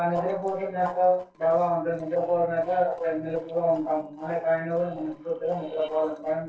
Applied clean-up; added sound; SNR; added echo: neural separator model SepFormer DNS4.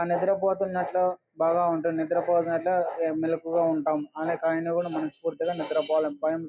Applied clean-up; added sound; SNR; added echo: none; none; none; none.